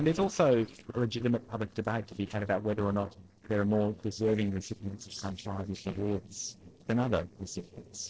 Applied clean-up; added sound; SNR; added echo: neural separator model SepFormer DNS4.